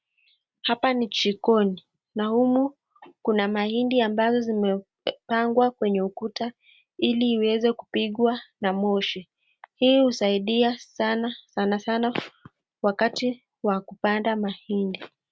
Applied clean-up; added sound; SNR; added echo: none; none; none; none.